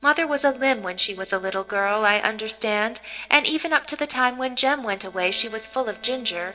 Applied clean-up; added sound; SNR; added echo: neural separator model SepFormer DNS4.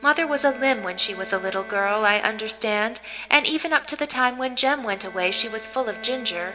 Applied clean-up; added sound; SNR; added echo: none; Bowed string instrument; 18 dB; reverberation time 2.1 s.